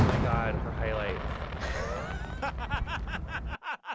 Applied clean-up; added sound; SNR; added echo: none; Fireworks; -5 dB; none.